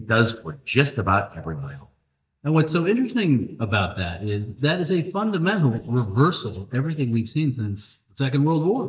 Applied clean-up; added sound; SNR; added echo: neural mask model DeepFilterNet 3.